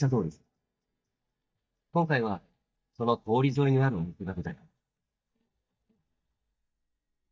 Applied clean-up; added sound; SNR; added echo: neural mask model DeepFilterNet 3.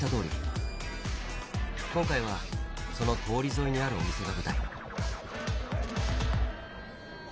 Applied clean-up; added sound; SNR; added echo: none; none; none; none.